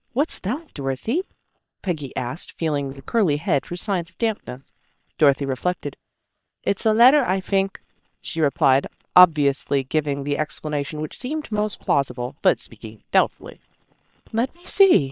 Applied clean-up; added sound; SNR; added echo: neural separator model SepFormer WHAM!.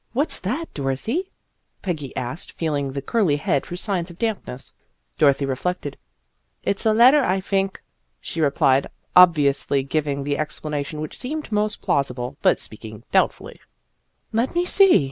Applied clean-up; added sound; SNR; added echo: none; none; none; none.